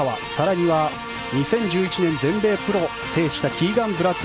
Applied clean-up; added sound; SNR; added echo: none; none; none; none.